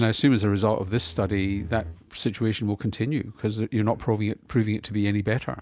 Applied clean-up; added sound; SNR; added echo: none; Bowed string instrument; 15 dB; none.